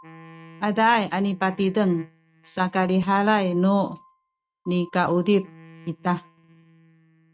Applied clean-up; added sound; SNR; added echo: neural mask model RNNoise.